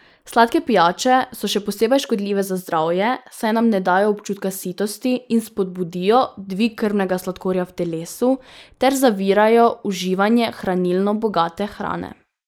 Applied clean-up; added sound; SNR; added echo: neural mask model Resemble Enhance denoiser.